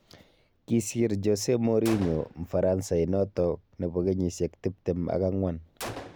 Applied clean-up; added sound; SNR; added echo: none; Gunshot, gunfire; 18 dB; none.